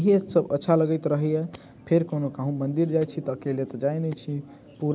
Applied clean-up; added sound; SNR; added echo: none; none; none; none.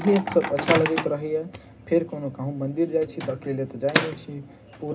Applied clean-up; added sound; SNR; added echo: none; Microwave oven; 6 dB; reverberation time 0.2 s.